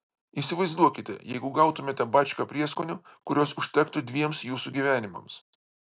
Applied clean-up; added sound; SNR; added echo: none; none; none; none.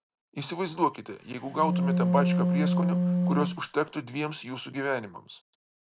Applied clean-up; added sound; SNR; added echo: none; Wind instrument, woodwind instrument; -5 dB; none.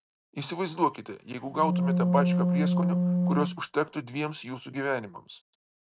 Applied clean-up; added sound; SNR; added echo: neural mask model RNNoise.